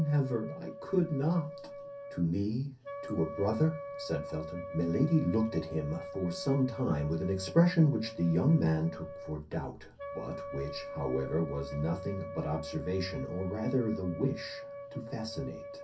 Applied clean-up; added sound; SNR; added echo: none; Wind instrument, woodwind instrument; 11 dB; reverberation time 0.3 s.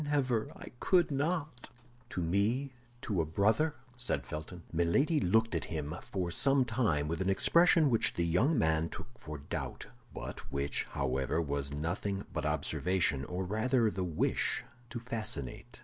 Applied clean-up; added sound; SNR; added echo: none; none; none; none.